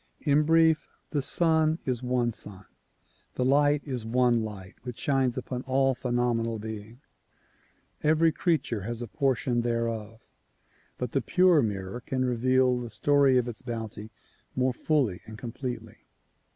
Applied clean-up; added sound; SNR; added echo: none; none; none; none.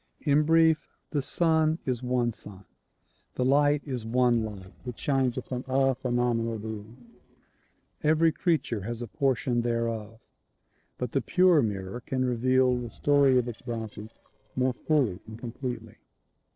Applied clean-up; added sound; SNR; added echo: neural separator model SepFormer DNS4.